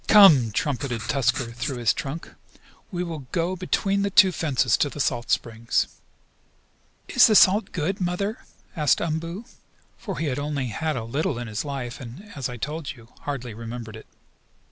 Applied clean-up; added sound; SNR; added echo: none; Writing; 11 dB; none.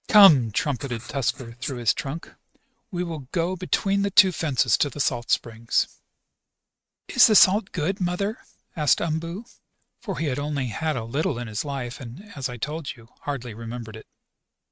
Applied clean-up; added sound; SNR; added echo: neural mask model RNNoise.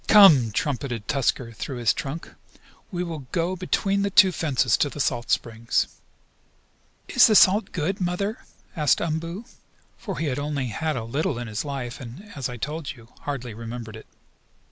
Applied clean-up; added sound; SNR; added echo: none; none; none; none.